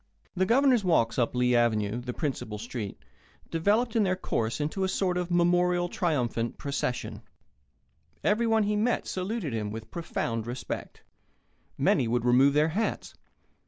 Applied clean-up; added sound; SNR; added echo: none; none; none; none.